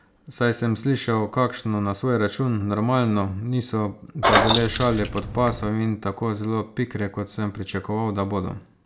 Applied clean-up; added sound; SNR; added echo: none; Keys jangling; -1 dB; none.